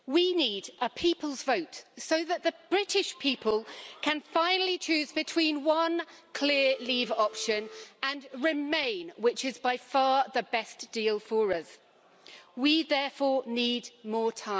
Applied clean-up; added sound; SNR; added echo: none; Telephone; 17 dB; none.